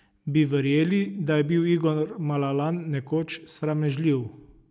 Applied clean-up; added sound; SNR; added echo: none; none; none; none.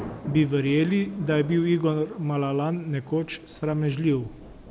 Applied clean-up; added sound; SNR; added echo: none; Thunder / Rain; 17 dB; none.